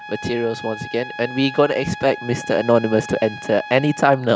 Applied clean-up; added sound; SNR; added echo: none; Trumpet; 14 dB; none.